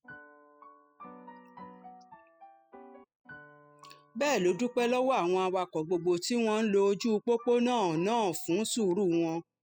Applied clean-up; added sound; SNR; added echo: classical method spectral subtraction.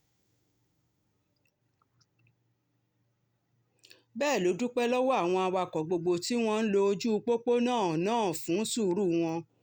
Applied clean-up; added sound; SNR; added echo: none; none; none; none.